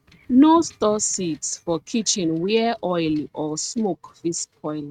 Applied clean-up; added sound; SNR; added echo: neural mask model RNNoise.